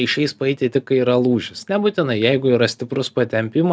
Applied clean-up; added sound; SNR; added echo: none; none; none; none.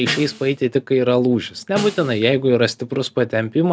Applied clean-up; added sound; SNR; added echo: none; Snare drum; 17 dB; none.